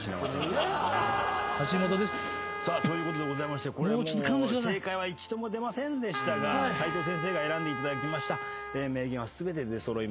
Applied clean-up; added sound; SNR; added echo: none; Trumpet; 5 dB; none.